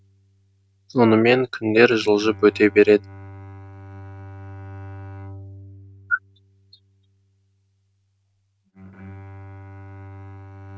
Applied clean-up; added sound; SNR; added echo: neural mask model RNNoise.